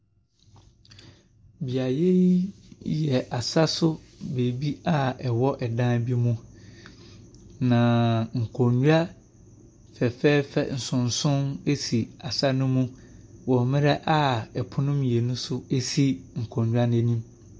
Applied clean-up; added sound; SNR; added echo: none; none; none; none.